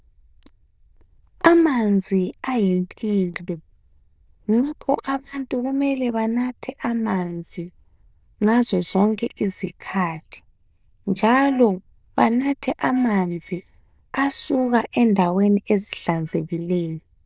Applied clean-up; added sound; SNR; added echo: neural diffusion model UNIVERSE++.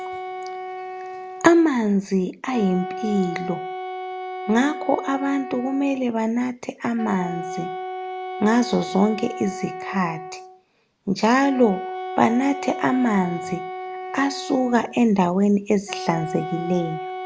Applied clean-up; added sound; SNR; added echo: none; Wind instrument, woodwind instrument; 10 dB; none.